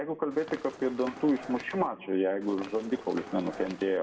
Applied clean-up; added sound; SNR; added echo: none; Run; 15 dB; reverberation time 1.1 s.